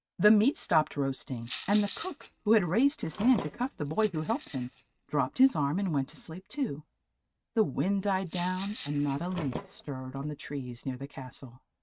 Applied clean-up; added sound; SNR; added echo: neural mask model RNNoise.